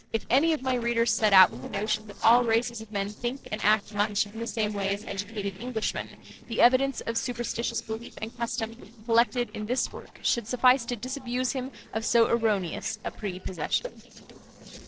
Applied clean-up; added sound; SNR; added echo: neural separator model SepFormer DNS4.